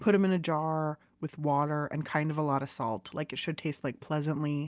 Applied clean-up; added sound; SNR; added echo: none; none; none; none.